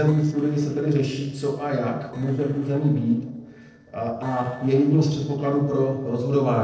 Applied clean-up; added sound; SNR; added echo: neural separator model SepFormer DNS4.